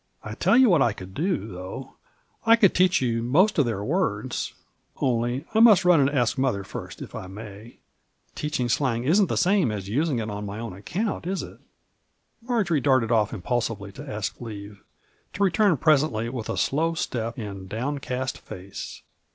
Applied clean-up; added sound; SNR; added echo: none; none; none; none.